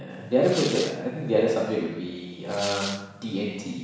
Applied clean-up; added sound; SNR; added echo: none; Tearing; 12 dB; reverberation time 1.1 s.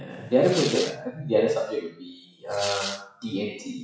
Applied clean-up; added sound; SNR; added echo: classical method WPE with log-MMSE.